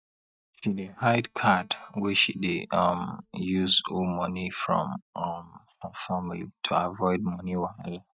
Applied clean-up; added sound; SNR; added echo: neural mask model DeepFilterNet 3.